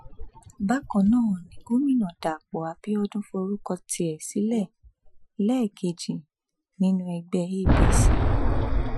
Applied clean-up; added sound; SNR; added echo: classical method Wiener filter.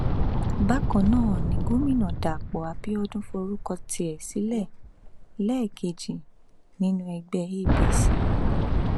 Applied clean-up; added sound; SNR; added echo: none; Boom; -2 dB; none.